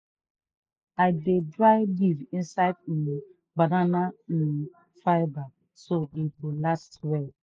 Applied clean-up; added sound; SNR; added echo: neural mask model Resemble Enhance denoiser.